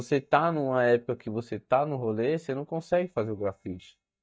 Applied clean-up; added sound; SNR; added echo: neural mask model DeepFilterNet 3.